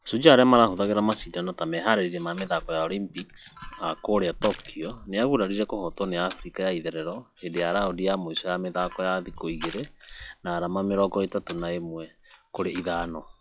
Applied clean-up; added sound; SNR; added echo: classical method log-MMSE.